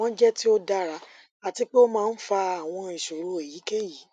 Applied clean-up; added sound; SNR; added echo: none; none; none; none.